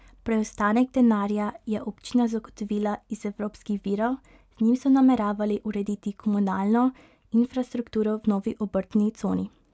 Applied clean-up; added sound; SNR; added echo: none; none; none; none.